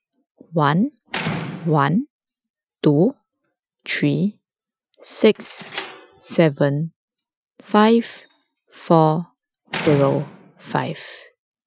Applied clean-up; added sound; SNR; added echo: classical method Wiener filter.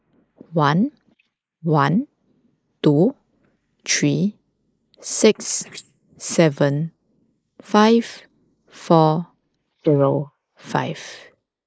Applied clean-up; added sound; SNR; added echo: neural mask model Resemble Enhance denoiser.